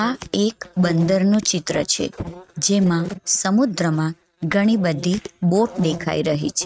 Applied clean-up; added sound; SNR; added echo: neural mask model RNNoise.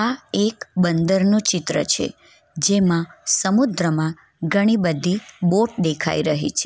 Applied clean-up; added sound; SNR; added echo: none; none; none; none.